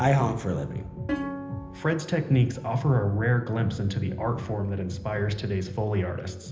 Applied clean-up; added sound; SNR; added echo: none; Plucked string instrument; 10 dB; reverberation time 0.8 s.